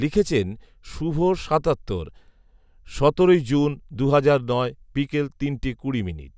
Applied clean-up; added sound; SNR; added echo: none; none; none; none.